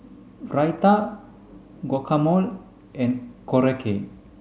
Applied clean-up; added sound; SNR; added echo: none; none; none; none.